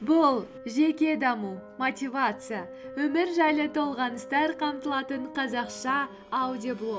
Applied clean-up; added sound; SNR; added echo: none; none; none; none.